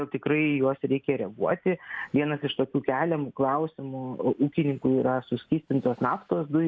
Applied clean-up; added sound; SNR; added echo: none; none; none; none.